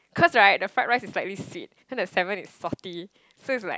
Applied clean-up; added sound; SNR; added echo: none; none; none; none.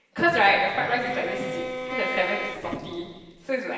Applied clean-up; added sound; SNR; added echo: none; Bowed string instrument; 7 dB; reverberation time 1.3 s.